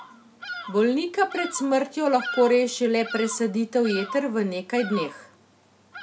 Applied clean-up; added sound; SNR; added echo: none; Bird vocalization, bird call, bird song; 14 dB; none.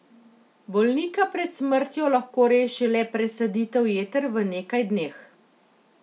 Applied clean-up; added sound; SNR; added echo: none; none; none; none.